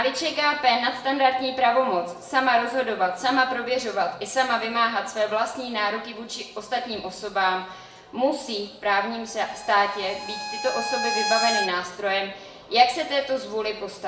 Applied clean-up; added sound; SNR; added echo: none; Bowed string instrument; 5 dB; reverberation time 0.6 s.